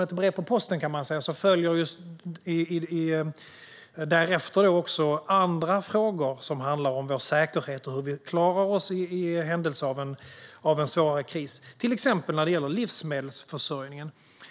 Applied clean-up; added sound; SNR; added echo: none; none; none; none.